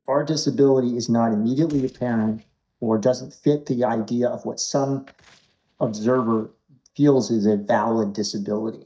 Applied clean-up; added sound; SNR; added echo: neural mask model DeepFilterNet 3.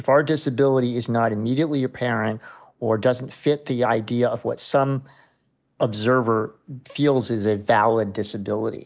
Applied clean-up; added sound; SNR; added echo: none; none; none; none.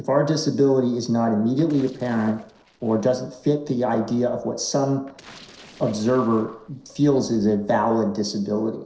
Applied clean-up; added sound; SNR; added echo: neural separator model SepFormer DNS4.